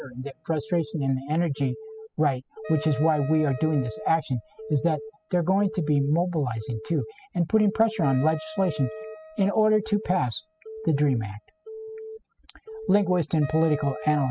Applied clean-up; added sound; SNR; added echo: classical method spectral subtraction.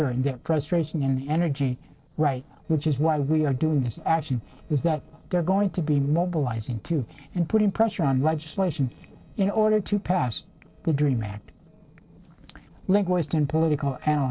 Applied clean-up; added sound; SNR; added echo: neural separator model SepFormer DNS4.